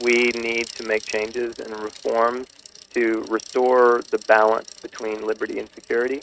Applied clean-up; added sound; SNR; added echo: neural mask model RNNoise.